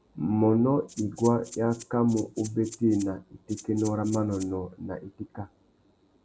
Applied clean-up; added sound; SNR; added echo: none; Rattle (instrument); 19 dB; none.